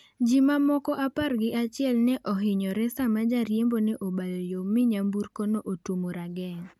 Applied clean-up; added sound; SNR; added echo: none; none; none; none.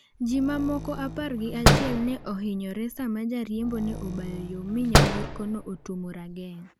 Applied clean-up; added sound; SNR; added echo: none; Slam; -2 dB; none.